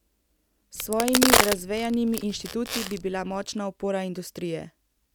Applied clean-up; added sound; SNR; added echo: none; Crack; -2 dB; none.